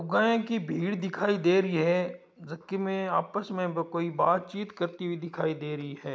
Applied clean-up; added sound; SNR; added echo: none; none; none; none.